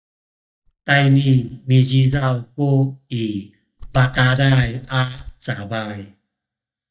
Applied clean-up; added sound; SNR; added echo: neural mask model DeepFilterNet 3.